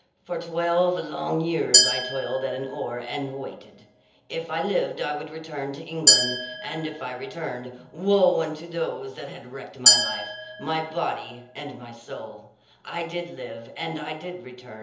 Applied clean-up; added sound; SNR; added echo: none; Glass; -3 dB; reverberation time 0.7 s.